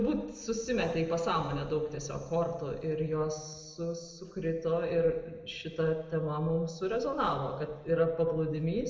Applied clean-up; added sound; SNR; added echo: none; Bark; 16 dB; reverberation time 1.7 s.